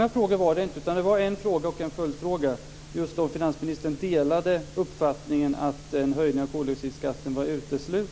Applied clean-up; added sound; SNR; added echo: none; none; none; none.